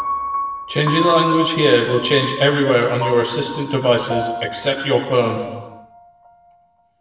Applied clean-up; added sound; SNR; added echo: none; Piano; 8 dB; reverberation time 1.2 s.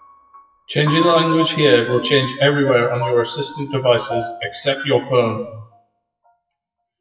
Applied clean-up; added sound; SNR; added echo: classical method WPE with log-MMSE.